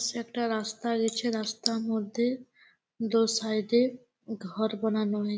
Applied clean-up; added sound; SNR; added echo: none; none; none; none.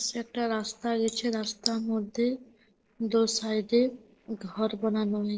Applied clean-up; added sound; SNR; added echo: neural separator model SepFormer DNS4.